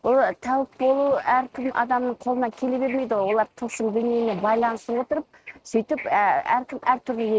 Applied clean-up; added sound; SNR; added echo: neural mask model RNNoise.